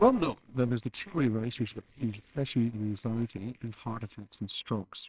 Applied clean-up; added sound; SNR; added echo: neural separator model SepFormer WHAMR!.